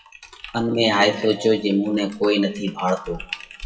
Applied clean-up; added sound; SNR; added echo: classical method WPE with log-MMSE.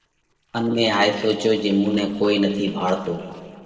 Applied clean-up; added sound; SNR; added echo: neural separator model SepFormer DNS4.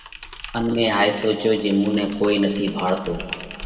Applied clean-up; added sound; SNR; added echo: none; Typing; 15 dB; reverberation time 1.8 s.